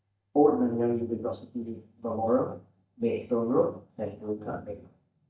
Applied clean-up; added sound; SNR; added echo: neural mask model DeepFilterNet 3.